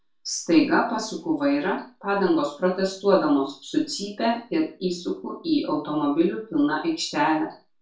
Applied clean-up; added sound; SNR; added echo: none; none; none; reverberation time 0.3 s.